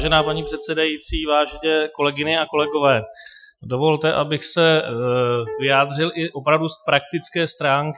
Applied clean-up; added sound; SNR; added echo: classical method Wiener filter.